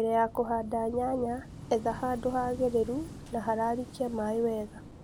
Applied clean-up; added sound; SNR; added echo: none; Waves, surf / Wind; 14 dB; none.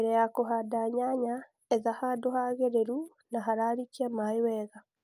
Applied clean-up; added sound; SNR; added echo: none; none; none; none.